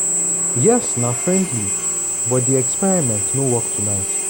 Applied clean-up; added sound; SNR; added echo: none; Drill; -1 dB; none.